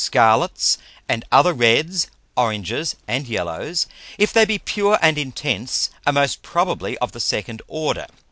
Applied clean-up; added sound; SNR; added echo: none; none; none; none.